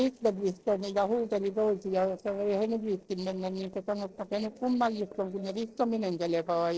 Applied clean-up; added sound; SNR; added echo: neural separator model SepFormer DNS4.